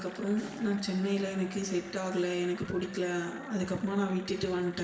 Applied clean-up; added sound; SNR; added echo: none; Applause / Cheering; 17 dB; reverberation time 0.8 s.